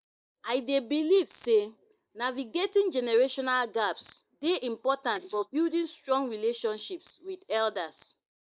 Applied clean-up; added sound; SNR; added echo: neural mask model Resemble Enhance denoiser.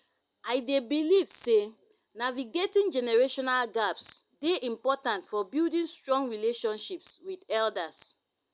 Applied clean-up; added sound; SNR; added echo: none; none; none; none.